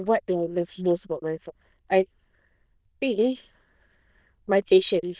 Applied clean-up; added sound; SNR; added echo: neural diffusion model UNIVERSE++.